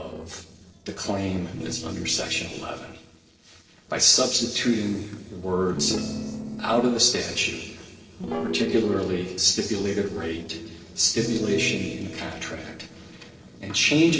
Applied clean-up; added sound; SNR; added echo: neural separator model SepFormer DNS4.